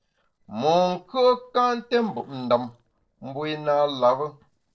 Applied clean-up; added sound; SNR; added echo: neural separator model SepFormer DNS4.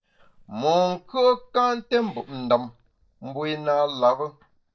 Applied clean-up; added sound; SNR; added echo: neural mask model DeepFilterNet 3.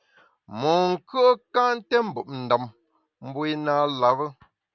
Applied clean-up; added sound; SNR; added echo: none; none; none; none.